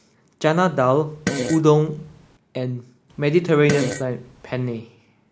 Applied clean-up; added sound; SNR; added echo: none; Fart; 9 dB; none.